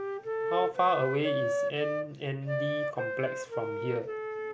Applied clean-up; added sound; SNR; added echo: none; Wind instrument, woodwind instrument; 1 dB; none.